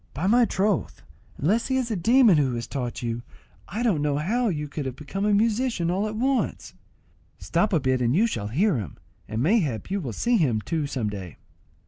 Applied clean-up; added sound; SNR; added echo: none; none; none; none.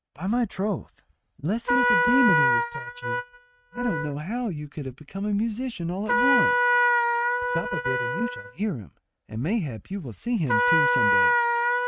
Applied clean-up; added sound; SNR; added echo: neural mask model RNNoise.